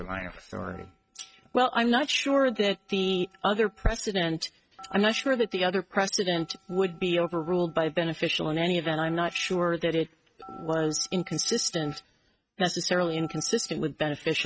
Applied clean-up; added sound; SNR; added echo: neural mask model RNNoise.